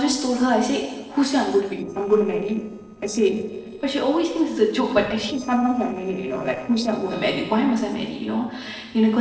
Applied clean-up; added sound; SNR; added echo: neural separator model SepFormer DNS4.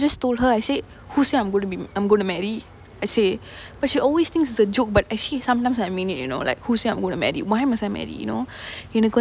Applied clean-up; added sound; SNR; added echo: none; none; none; none.